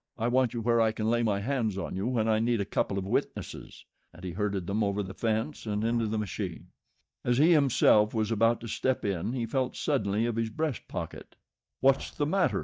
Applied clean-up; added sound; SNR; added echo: neural mask model DeepFilterNet 3.